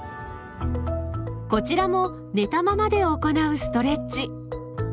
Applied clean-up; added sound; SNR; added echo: none; none; none; none.